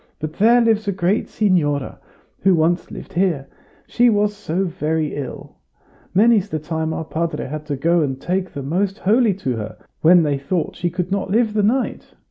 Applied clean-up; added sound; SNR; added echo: none; none; none; none.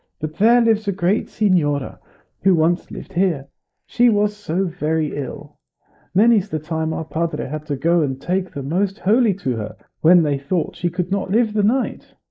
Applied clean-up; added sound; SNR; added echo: neural mask model Resemble Enhance denoiser.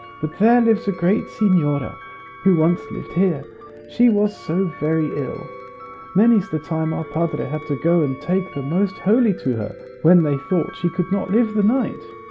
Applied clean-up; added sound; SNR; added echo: none; Piano + Wind instrument, woodwind instrument; 17 dB; none.